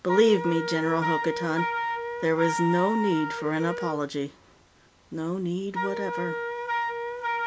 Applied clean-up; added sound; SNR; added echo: none; Wind instrument, woodwind instrument; 4 dB; none.